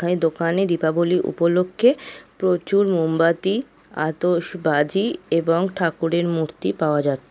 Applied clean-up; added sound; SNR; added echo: none; none; none; none.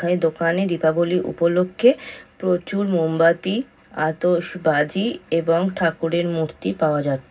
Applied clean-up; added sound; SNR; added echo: none; none; none; reverberation time 0.4 s.